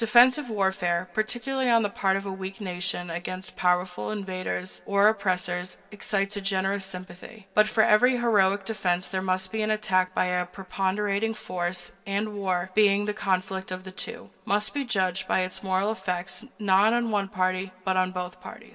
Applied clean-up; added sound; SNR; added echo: none; none; none; reverberation time 1.9 s.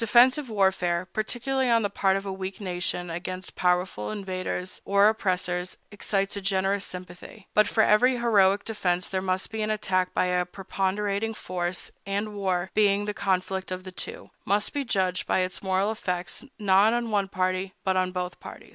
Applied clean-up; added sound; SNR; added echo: none; none; none; none.